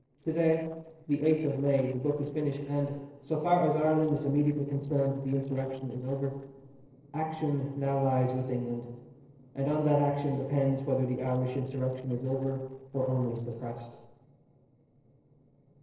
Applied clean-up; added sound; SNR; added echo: neural separator model SepFormer DNS4.